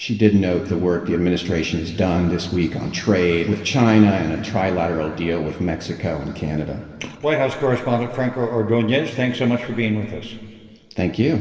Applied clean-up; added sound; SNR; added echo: none; none; none; reverberation time 2.4 s.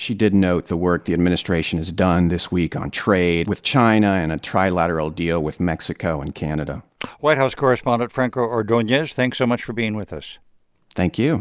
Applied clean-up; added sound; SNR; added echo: none; none; none; none.